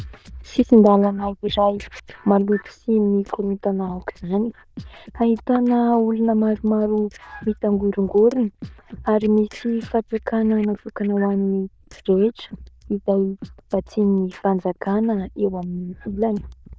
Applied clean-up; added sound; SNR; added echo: neural diffusion model UNIVERSE++.